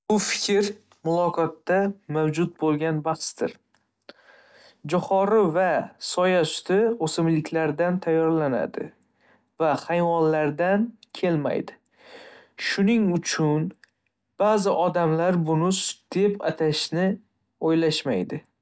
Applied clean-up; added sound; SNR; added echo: none; none; none; none.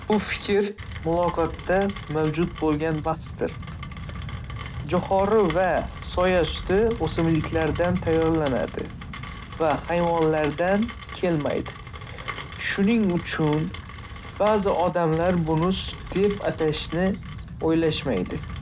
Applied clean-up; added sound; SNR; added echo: none; Rain; 10 dB; none.